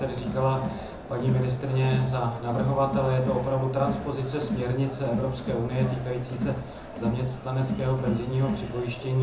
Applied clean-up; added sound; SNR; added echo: none; Crowd; 7 dB; reverberation time 0.6 s.